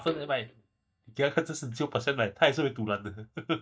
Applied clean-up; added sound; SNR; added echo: neural mask model DeepFilterNet 3.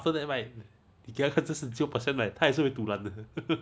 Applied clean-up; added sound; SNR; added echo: none; none; none; none.